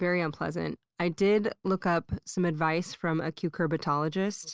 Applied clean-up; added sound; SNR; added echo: none; none; none; none.